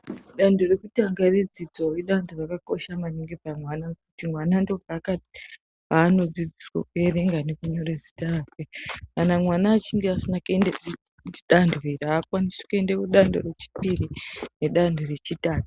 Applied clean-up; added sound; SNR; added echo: none; none; none; none.